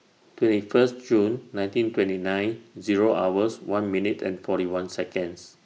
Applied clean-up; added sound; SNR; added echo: none; none; none; none.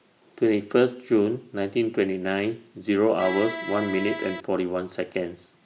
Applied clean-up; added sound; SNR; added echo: none; Accordion; 6 dB; none.